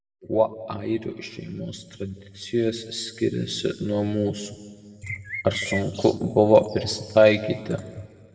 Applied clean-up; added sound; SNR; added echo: none; Bird; 13 dB; reverberation time 1.4 s.